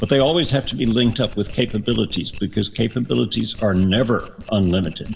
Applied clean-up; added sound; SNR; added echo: none; Domestic sounds, home sounds; 15 dB; reverberation time 1.1 s.